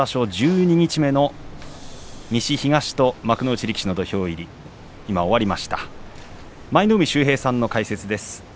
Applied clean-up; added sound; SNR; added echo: none; Buzz; 18 dB; none.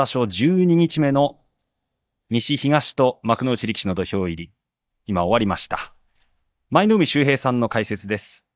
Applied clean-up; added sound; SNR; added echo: neural mask model DeepFilterNet 3.